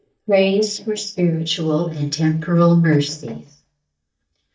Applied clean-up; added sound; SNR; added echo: neural mask model DeepFilterNet 3.